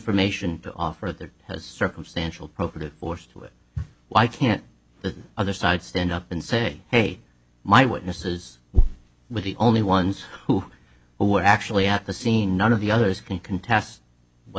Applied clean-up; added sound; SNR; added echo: none; none; none; none.